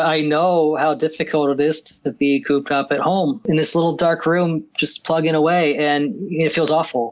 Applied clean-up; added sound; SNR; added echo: none; none; none; none.